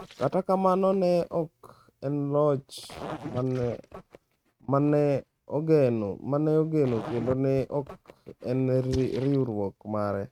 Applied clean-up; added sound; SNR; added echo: neural mask model RNNoise.